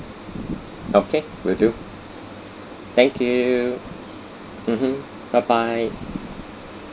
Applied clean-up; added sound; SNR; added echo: none; none; none; none.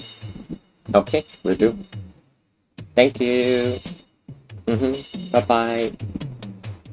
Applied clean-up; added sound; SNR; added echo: neural mask model RNNoise.